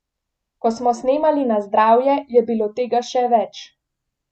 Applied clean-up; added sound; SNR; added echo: none; none; none; none.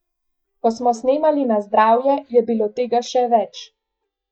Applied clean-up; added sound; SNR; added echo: neural mask model DeepFilterNet 3.